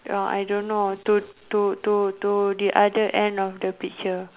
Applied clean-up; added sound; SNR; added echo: none; none; none; none.